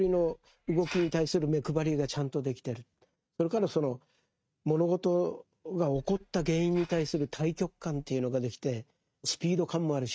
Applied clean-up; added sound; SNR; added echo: neural mask model RNNoise.